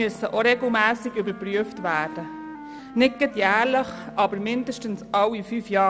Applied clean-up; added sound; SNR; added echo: none; Wind instrument, woodwind instrument + Wind instrument, woodwind instrument; 16 dB; none.